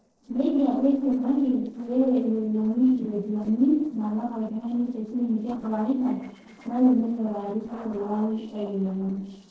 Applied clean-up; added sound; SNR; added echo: neural separator model SepFormer DNS4.